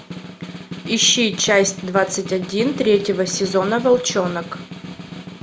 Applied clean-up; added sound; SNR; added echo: none; Snare drum; 12 dB; none.